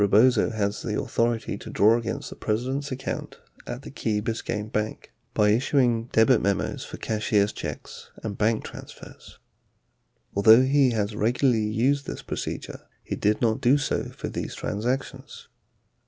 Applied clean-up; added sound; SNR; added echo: none; none; none; none.